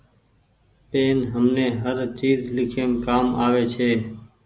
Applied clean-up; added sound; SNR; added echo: none; none; none; none.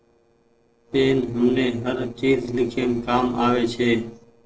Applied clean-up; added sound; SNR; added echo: neural separator model SepFormer DNS4.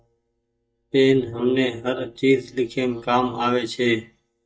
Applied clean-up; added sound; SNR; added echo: neural mask model DeepFilterNet 3.